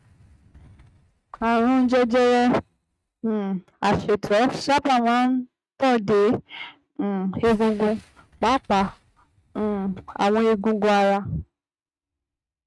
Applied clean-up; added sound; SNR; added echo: neural mask model RNNoise.